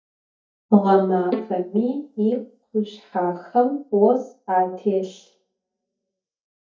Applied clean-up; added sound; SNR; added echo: neural mask model DeepFilterNet 3.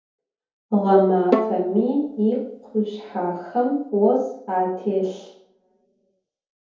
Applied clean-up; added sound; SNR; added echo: none; Bowed string instrument; 6 dB; reverberation time 0.7 s.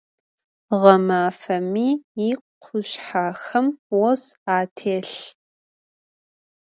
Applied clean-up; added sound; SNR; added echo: none; none; none; none.